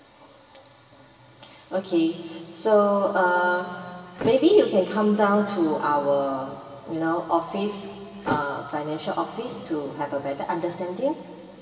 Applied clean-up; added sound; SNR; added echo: none; Thump, thud; 14 dB; reverberation time 2.4 s.